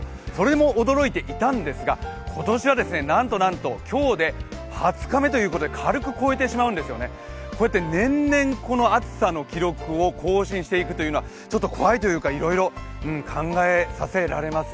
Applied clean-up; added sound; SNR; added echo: none; none; none; none.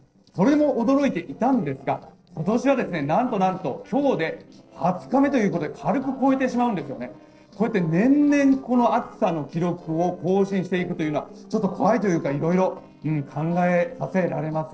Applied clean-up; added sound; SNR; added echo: neural separator model SepFormer DNS4.